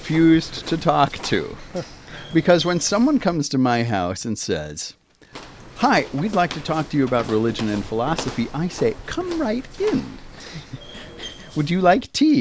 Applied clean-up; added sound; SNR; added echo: none; Walk, footsteps; 16 dB; none.